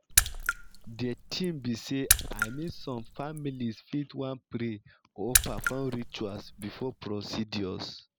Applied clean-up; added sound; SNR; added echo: none; Raindrop / Splash, splatter; -4 dB; none.